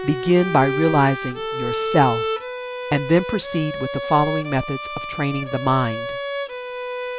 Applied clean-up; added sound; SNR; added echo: none; Bowed string instrument; 6 dB; none.